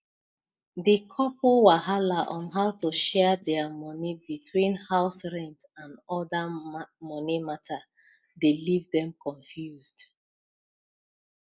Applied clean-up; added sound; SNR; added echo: neural mask model Resemble Enhance denoiser.